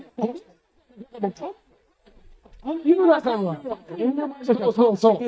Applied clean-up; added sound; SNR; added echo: neural mask model DeepFilterNet 3.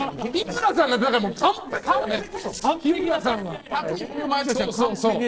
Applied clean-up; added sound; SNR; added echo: neural separator model SepFormer DNS4.